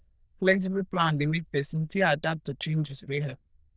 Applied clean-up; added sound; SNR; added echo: neural diffusion model UNIVERSE++.